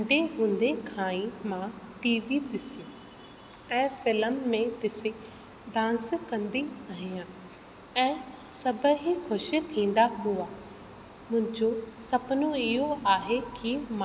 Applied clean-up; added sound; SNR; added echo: none; none; none; none.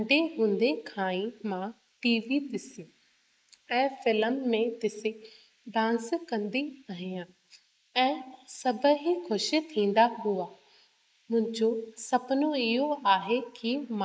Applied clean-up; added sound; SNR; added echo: neural mask model Resemble Enhance denoiser.